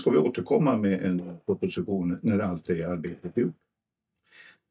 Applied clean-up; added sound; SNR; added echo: neural mask model DeepFilterNet 3.